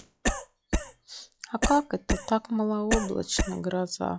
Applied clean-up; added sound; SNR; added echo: classical method log-MMSE.